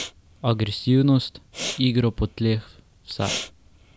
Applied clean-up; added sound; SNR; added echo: none; Respiratory sounds; 12 dB; none.